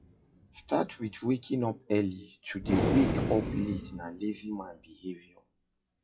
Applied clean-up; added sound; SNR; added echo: classical method WPE with log-MMSE.